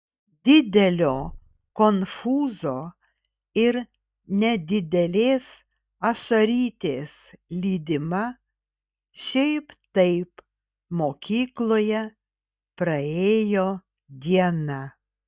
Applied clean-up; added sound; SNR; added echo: neural mask model DeepFilterNet 3.